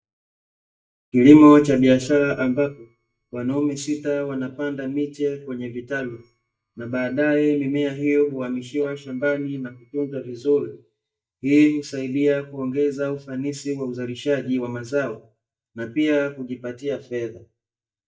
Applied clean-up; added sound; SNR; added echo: neural mask model DeepFilterNet 3.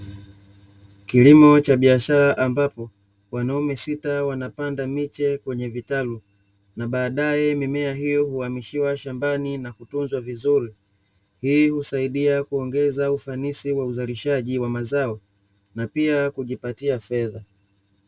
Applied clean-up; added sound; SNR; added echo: none; none; none; none.